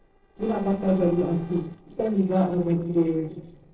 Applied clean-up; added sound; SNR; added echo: neural separator model SepFormer DNS4.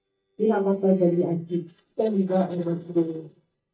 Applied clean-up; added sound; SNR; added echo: neural mask model DeepFilterNet 3.